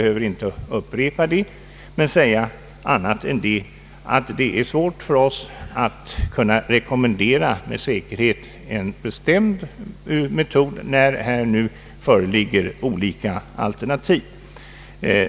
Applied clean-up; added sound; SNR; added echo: none; none; none; none.